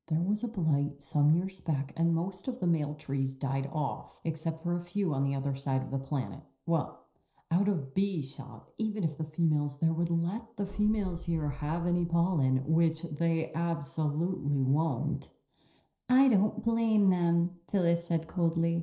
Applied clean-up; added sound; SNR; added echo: neural separator model SepFormer DNS4.